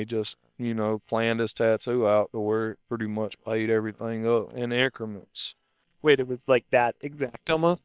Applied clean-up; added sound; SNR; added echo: neural separator model SepFormer WHAM!.